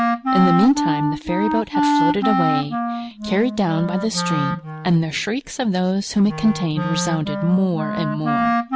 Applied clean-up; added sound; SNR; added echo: none; Wind instrument, woodwind instrument; 2 dB; none.